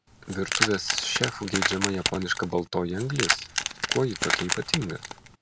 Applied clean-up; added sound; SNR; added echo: none; Keys jangling; 0 dB; none.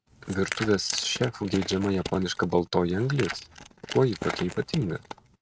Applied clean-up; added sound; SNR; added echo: neural mask model RNNoise.